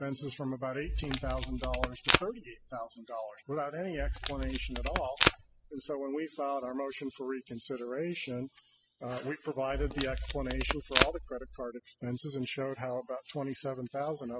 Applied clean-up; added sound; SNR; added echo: classical method spectral subtraction.